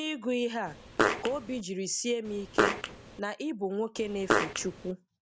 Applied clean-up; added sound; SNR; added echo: none; Fart; -2 dB; none.